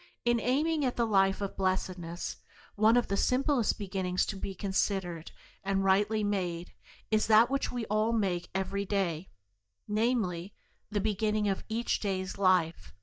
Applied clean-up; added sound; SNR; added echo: neural mask model DeepFilterNet 3.